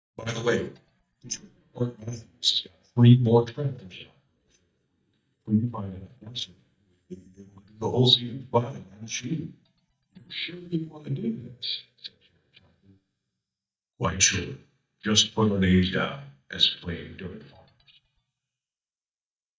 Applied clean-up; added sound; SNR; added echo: neural mask model DeepFilterNet 3.